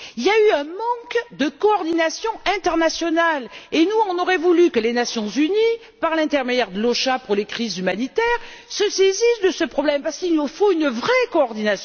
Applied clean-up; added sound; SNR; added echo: none; none; none; none.